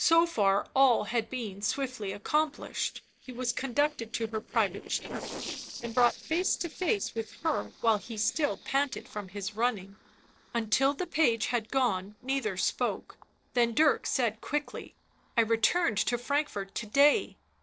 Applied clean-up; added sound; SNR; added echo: neural separator model SepFormer DNS4.